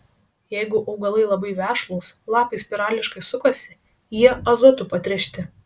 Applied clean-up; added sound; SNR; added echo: none; none; none; none.